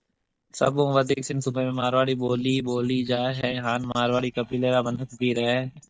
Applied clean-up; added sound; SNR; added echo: neural mask model DeepFilterNet 3.